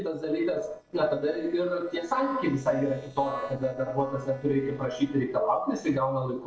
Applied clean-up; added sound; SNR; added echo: neural separator model SepFormer DNS4.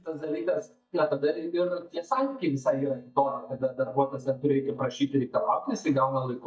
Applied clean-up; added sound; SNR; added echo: neural mask model DeepFilterNet 3.